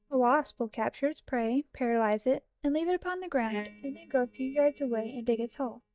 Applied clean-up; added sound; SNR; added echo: neural mask model DeepFilterNet 3.